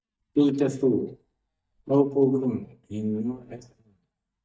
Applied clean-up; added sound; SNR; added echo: neural mask model DeepFilterNet 3.